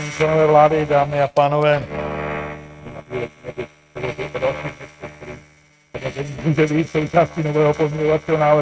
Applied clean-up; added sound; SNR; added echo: neural mask model RNNoise.